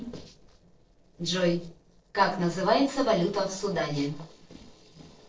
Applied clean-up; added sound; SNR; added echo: neural separator model SepFormer DNS4.